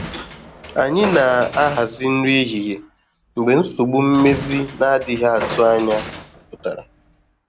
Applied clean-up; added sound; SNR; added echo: none; Train; 13 dB; none.